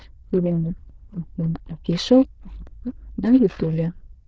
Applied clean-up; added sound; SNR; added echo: neural diffusion model UNIVERSE++.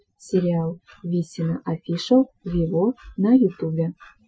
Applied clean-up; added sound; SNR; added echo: classical method Wiener filter.